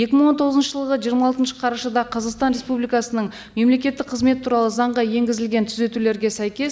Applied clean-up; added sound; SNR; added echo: none; none; none; none.